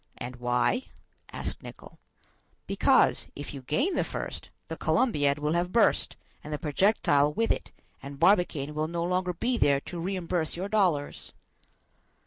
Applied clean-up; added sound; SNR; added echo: none; none; none; none.